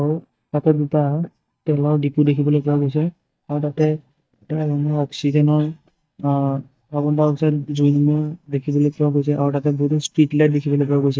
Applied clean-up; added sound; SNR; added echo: neural mask model DeepFilterNet 3.